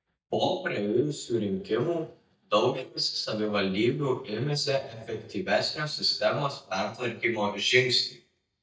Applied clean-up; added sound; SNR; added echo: neural mask model DeepFilterNet 3.